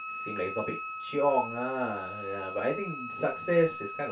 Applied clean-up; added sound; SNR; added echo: none; Wind instrument, woodwind instrument; 8 dB; reverberation time 0.2 s.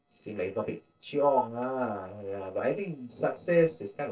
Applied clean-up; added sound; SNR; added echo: neural separator model SepFormer DNS4.